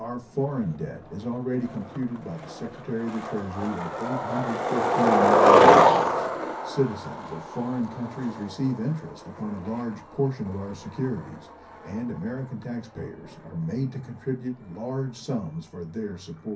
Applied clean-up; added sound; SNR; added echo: none; Skateboard; -4 dB; reverberation time 0.3 s.